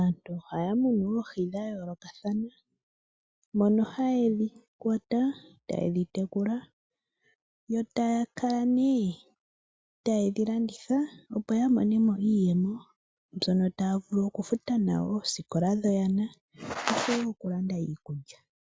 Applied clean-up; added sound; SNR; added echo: none; none; none; none.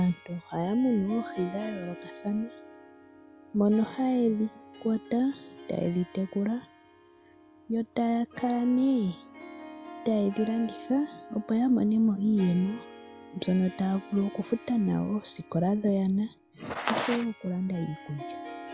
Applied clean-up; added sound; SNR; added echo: none; Harp; 17 dB; none.